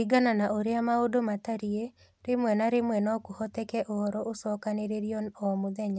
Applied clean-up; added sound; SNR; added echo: none; none; none; none.